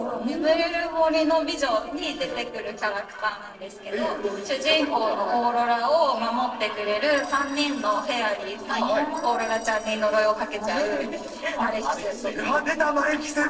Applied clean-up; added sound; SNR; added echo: neural separator model SepFormer DNS4.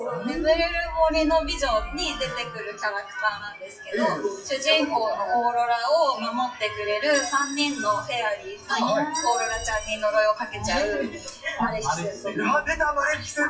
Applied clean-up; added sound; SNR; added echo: classical method WPE with log-MMSE.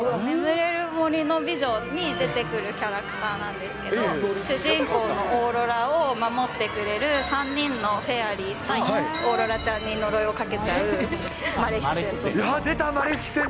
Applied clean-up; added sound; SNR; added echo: none; none; none; none.